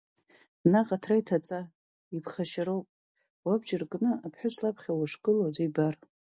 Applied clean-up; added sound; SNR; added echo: none; none; none; none.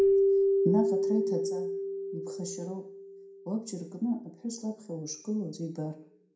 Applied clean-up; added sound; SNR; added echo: none; Keyboard (musical); -4 dB; reverberation time 0.5 s.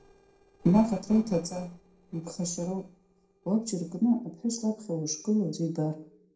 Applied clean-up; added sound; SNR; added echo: neural separator model SepFormer DNS4.